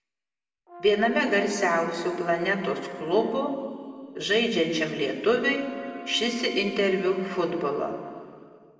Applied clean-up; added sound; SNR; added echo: none; Brass instrument; 17 dB; reverberation time 2.2 s.